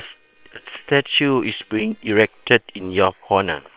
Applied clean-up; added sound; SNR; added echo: neural separator model SepFormer WHAM!.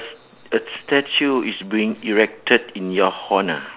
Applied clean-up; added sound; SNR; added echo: none; none; none; none.